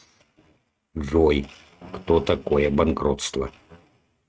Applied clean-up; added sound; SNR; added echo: neural mask model RNNoise.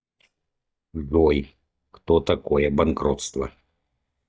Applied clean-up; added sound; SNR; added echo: neural mask model DeepFilterNet 3.